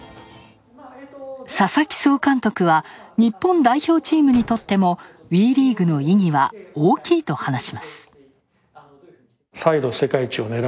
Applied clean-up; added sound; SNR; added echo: none; Slam; 16 dB; none.